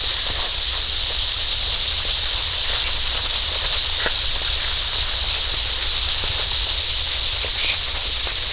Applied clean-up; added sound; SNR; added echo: neural diffusion model UNIVERSE++.